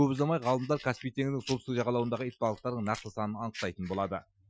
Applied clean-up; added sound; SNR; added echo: classical method Wiener filter.